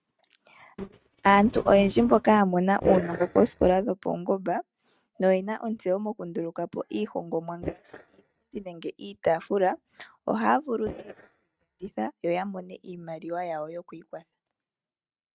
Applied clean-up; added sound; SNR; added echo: neural mask model RNNoise.